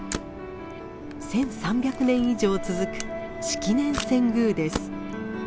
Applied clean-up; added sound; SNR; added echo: none; Camera; 13 dB; none.